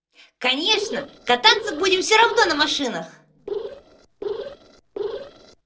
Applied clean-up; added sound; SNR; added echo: neural separator model SepFormer DNS4.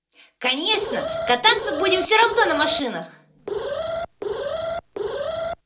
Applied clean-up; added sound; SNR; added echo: none; Alarm; 4 dB; reverberation time 0.2 s.